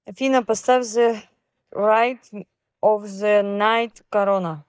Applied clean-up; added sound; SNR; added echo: neural mask model DeepFilterNet 3.